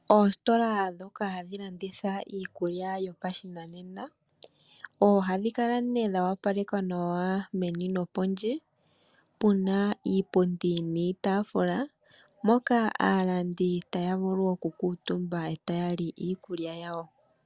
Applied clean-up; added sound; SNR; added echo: none; none; none; none.